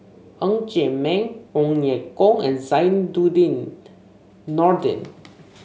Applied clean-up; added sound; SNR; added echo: none; none; none; none.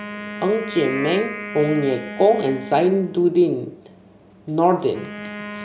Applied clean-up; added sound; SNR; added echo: none; Wind instrument, woodwind instrument; 12 dB; none.